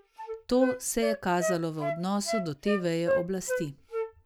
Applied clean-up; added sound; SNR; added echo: none; Wind instrument, woodwind instrument; 3 dB; none.